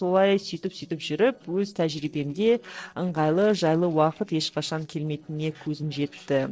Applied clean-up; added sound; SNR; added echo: neural separator model SepFormer DNS4.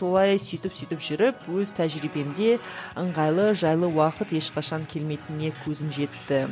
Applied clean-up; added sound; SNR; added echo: none; none; none; none.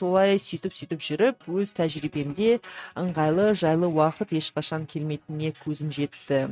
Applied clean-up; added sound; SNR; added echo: neural mask model RNNoise.